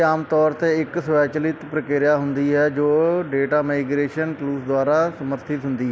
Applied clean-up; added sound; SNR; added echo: none; none; none; none.